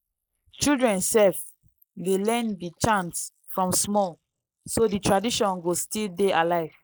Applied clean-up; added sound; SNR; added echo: neural mask model Resemble Enhance denoiser.